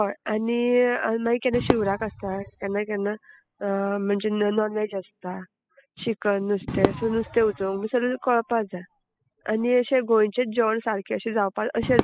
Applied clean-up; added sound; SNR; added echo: classical method spectral subtraction.